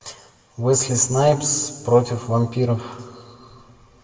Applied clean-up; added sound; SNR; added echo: none; none; none; reverberation time 1.5 s.